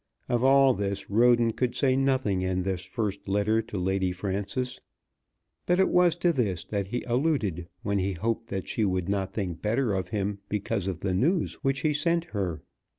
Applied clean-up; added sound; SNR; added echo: none; none; none; none.